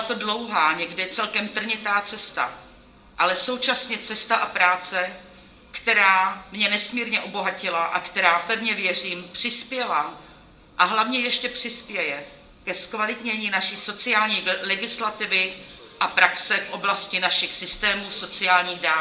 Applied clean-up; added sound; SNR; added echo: none; none; none; reverberation time 0.4 s.